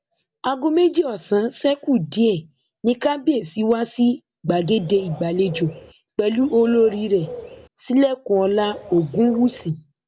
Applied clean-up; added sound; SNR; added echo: none; Bird; 17 dB; none.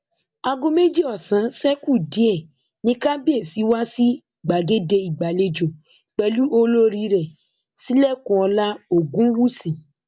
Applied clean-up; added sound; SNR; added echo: none; none; none; none.